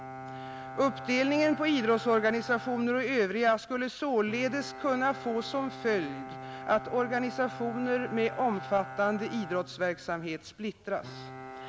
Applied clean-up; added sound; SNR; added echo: none; Bowed string instrument; 13 dB; none.